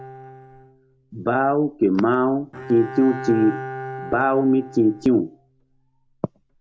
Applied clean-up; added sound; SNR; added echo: none; Bowed string instrument; 15 dB; none.